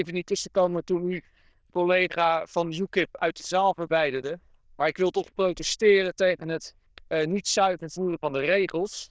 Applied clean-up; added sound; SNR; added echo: neural diffusion model UNIVERSE++.